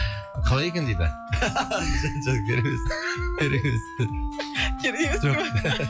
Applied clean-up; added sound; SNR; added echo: classical method log-MMSE.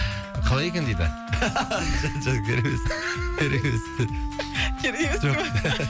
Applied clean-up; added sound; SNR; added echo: none; Wind instrument, woodwind instrument; 10 dB; none.